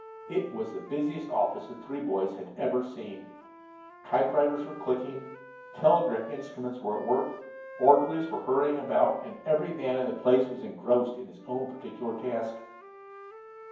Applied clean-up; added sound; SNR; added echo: none; Wind instrument, woodwind instrument; 19 dB; reverberation time 0.9 s.